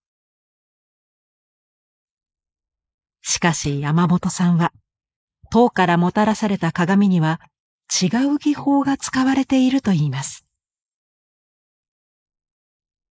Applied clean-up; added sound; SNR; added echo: neural mask model Resemble Enhance denoiser.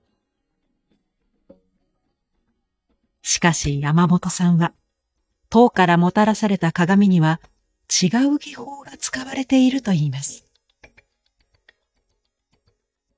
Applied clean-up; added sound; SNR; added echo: neural mask model DeepFilterNet 3.